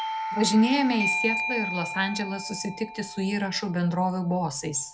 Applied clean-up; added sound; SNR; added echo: none; Doorbell; 6 dB; none.